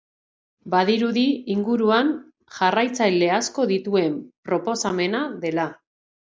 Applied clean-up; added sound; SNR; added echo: none; none; none; none.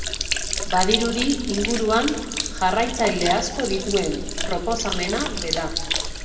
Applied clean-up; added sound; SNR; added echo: none; Sink (filling or washing); 2 dB; reverberation time 1.5 s.